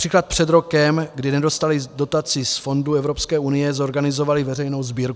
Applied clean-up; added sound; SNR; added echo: none; none; none; none.